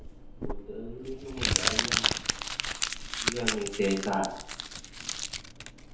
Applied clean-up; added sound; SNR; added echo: none; Crumpling, crinkling; -4 dB; reverberation time 2.1 s.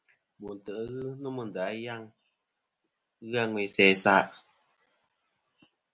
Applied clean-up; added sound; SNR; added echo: none; none; none; none.